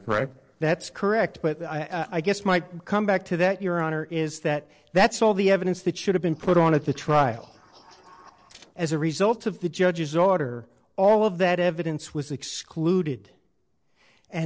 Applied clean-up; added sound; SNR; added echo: neural separator model SepFormer DNS4.